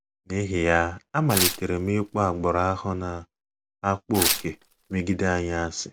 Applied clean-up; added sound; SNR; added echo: none; Tearing; 3 dB; none.